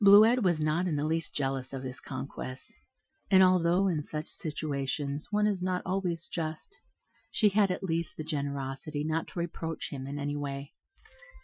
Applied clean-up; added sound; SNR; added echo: classical method Wiener filter.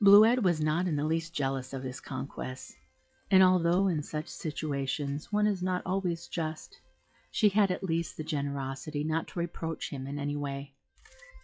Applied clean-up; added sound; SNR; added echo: classical method log-MMSE.